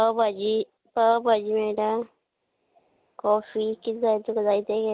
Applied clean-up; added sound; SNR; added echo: none; none; none; none.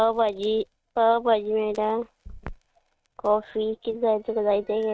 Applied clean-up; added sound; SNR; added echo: neural mask model RNNoise.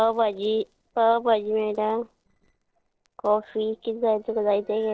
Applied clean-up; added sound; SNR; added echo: neural separator model SepFormer DNS4.